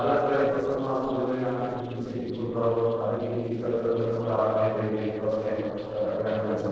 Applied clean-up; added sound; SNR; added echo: neural separator model SepFormer DNS4.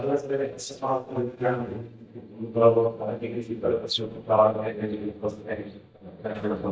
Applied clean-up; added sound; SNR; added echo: neural mask model DeepFilterNet 3.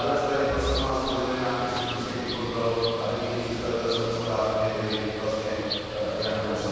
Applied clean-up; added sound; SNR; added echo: none; Bird; 9 dB; reverberation time 2.2 s.